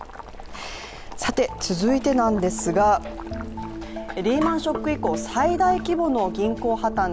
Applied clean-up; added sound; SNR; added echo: none; Boiling; 14 dB; none.